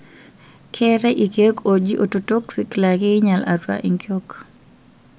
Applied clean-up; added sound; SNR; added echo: none; none; none; none.